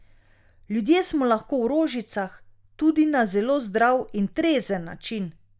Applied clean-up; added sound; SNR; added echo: none; none; none; none.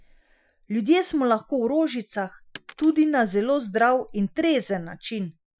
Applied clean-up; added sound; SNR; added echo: classical method Wiener filter.